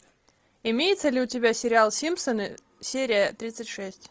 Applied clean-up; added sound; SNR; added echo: none; none; none; none.